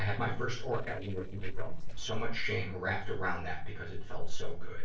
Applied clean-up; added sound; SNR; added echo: neural separator model SepFormer DNS4.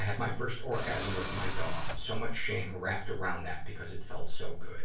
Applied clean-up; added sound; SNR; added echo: none; Tools; 12 dB; reverberation time 0.3 s.